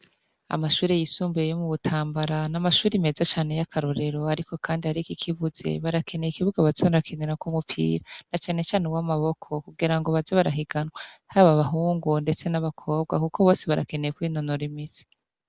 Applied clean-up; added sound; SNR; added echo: none; none; none; none.